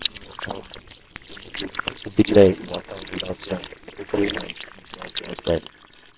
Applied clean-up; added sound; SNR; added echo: neural separator model SepFormer WHAMR!.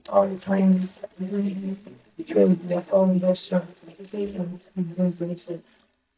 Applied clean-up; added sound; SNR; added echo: neural mask model DeepFilterNet 3.